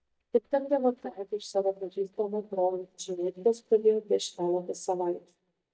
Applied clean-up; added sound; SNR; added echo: neural mask model DeepFilterNet 3.